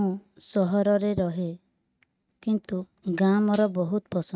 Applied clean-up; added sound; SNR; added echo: neural mask model RNNoise.